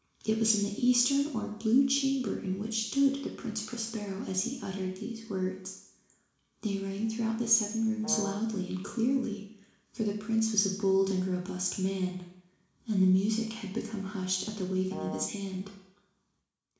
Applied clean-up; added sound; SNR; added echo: none; Brass instrument; 11 dB; reverberation time 0.7 s.